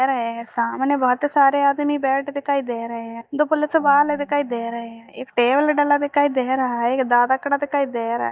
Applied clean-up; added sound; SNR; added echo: neural mask model DeepFilterNet 3.